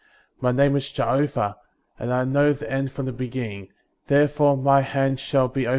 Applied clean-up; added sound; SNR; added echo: none; none; none; none.